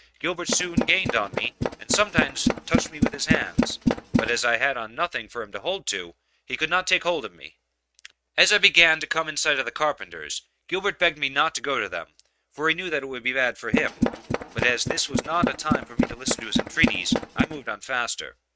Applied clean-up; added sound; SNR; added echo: neural mask model RNNoise.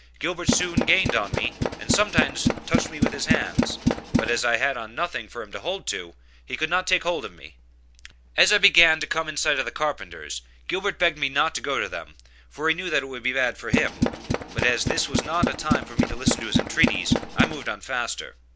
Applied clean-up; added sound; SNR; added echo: none; Tools; -1 dB; none.